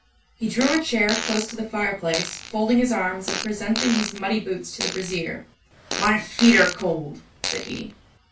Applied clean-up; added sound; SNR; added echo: none; Fart; 8 dB; reverberation time 0.2 s.